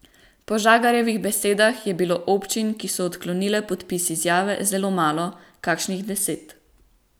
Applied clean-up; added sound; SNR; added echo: none; none; none; none.